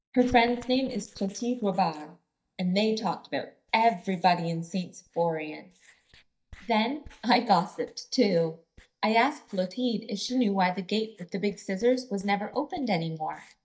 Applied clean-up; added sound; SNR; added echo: neural mask model DeepFilterNet 3.